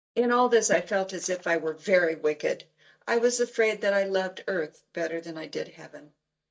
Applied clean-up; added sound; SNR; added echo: neural mask model DeepFilterNet 3.